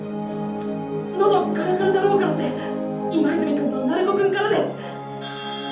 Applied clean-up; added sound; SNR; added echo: none; none; none; reverberation time 0.6 s.